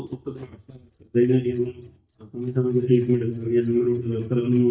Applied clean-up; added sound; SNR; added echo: neural mask model DeepFilterNet 3.